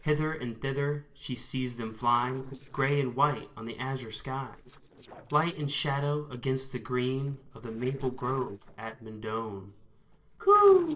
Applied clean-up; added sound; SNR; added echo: neural separator model SepFormer DNS4.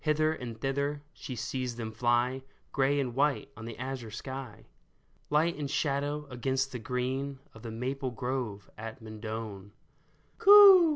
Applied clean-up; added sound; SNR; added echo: none; none; none; none.